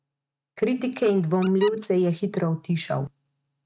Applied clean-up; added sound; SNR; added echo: neural mask model RNNoise.